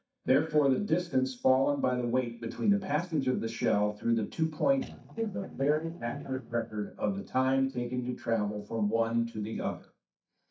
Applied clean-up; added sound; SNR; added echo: neural mask model DeepFilterNet 3.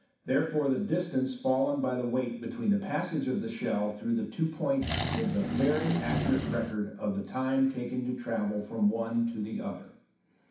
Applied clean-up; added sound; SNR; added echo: none; Accelerating, revving, vroom; 1 dB; reverberation time 0.6 s.